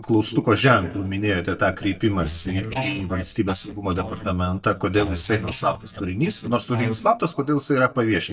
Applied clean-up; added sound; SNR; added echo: neural mask model DeepFilterNet 3.